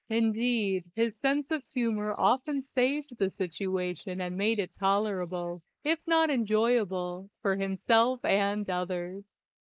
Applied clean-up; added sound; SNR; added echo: neural mask model Resemble Enhance denoiser.